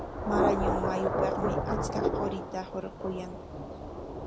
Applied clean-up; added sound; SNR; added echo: none; Thunder / Rain; -5 dB; none.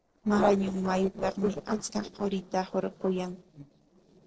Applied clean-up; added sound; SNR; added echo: neural separator model SepFormer DNS4.